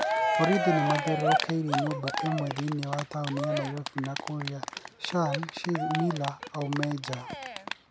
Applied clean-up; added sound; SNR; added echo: none; Cheering; 1 dB; none.